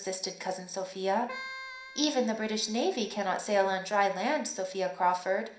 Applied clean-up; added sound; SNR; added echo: none; Keyboard (musical); 15 dB; reverberation time 0.5 s.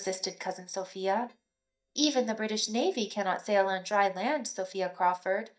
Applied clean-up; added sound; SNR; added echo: neural mask model DeepFilterNet 3.